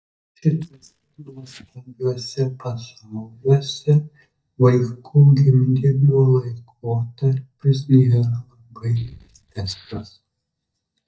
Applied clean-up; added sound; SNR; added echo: neural mask model DeepFilterNet 3.